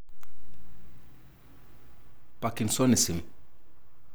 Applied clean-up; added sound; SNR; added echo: none; none; none; none.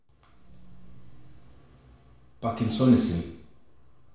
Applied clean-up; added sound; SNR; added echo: none; none; none; reverberation time 0.6 s.